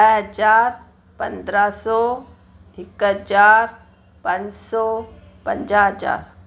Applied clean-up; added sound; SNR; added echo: none; none; none; none.